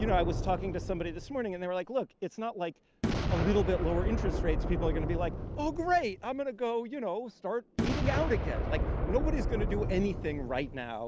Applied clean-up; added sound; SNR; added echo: none; Boom; 0 dB; none.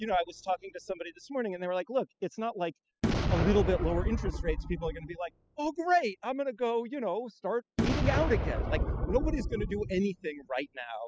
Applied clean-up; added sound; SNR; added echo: classical method spectral subtraction.